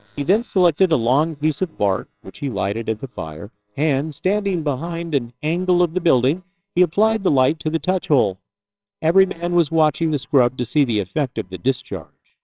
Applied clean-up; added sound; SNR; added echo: neural separator model SepFormer WHAMR!.